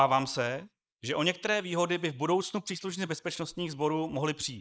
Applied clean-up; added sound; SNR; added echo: neural mask model Resemble Enhance denoiser.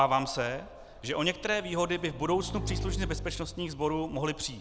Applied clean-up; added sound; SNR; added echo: none; Motorcycle / Engine; 8 dB; none.